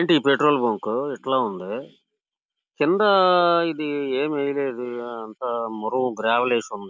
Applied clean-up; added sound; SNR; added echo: none; none; none; none.